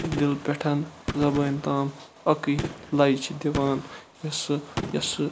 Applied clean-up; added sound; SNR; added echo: none; Gunshot, gunfire; 10 dB; none.